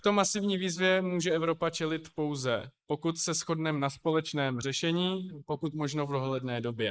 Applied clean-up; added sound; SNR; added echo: neural mask model Resemble Enhance denoiser.